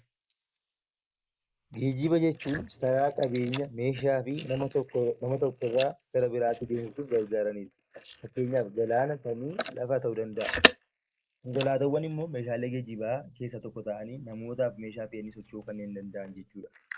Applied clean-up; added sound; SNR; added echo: neural mask model Resemble Enhance denoiser.